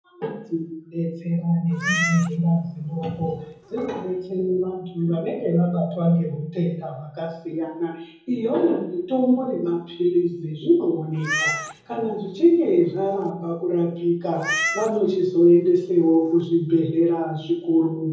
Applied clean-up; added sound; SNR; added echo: none; Meow; 8 dB; reverberation time 0.7 s.